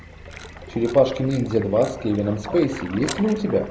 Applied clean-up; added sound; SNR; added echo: none; Camera + Toilet flush; 15 dB; none.